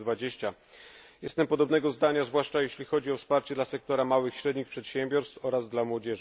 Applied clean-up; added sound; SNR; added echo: none; none; none; none.